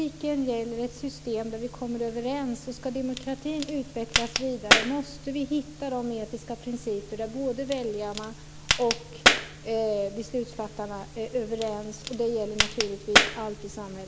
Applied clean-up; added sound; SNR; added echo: none; Crack; -2 dB; none.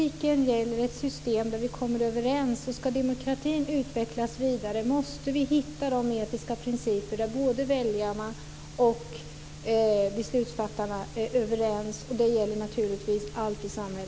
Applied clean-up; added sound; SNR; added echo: none; none; none; none.